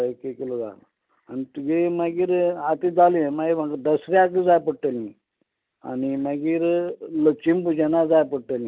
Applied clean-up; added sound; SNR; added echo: none; none; none; none.